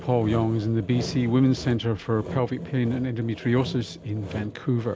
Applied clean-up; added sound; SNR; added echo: none; Sawing; 12 dB; none.